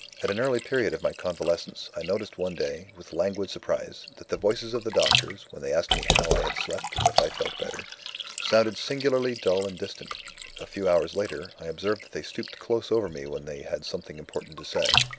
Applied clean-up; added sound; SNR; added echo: none; Liquid; 3 dB; none.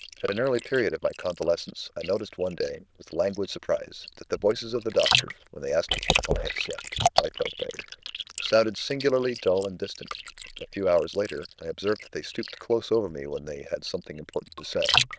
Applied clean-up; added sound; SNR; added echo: neural diffusion model UNIVERSE++.